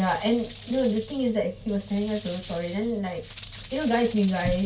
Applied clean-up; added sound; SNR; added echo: none; Rattle / Rattle (instrument); 20 dB; reverberation time 0.2 s.